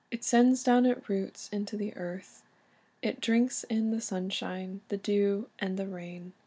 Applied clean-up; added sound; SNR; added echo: none; none; none; none.